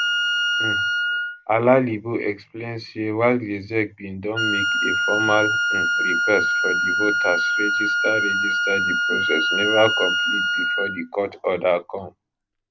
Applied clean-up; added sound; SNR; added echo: none; Wind instrument, woodwind instrument; -2 dB; none.